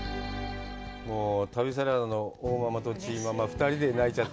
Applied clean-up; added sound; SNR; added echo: none; none; none; none.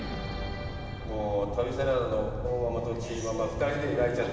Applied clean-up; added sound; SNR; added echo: none; Explosion; 8 dB; reverberation time 1.6 s.